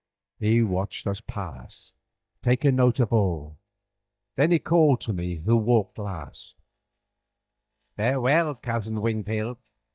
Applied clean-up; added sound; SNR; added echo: neural mask model DeepFilterNet 3.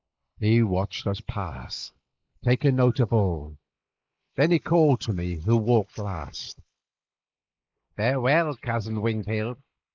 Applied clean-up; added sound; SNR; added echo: neural mask model Resemble Enhance denoiser.